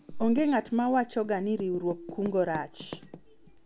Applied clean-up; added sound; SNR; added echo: none; Typing; 18 dB; none.